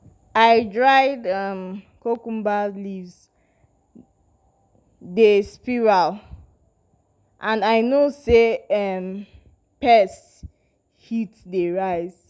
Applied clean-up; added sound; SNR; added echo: none; none; none; none.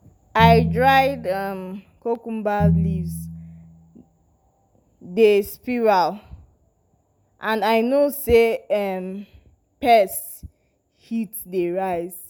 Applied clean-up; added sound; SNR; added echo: none; Piano; 3 dB; none.